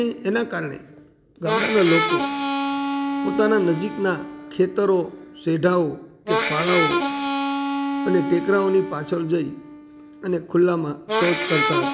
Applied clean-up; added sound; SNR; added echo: none; Harmonica; 3 dB; none.